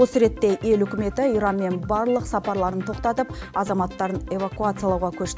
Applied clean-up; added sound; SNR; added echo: none; none; none; none.